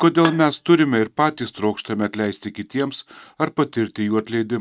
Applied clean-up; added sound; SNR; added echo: neural mask model RNNoise.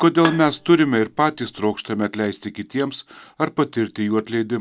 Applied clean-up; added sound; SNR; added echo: none; Bowed string instrument; 13 dB; none.